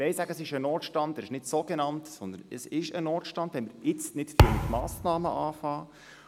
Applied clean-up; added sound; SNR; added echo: none; Thump, thud; -4 dB; none.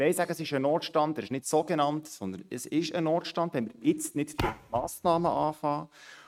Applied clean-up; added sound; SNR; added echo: neural mask model RNNoise.